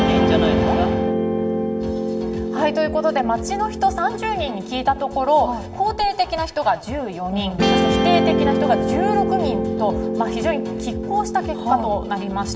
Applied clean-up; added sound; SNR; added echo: none; Guitar; 0 dB; reverberation time 2.4 s.